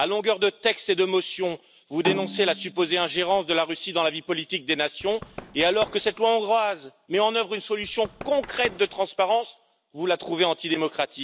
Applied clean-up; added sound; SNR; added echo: none; Run + Snare drum; 13 dB; none.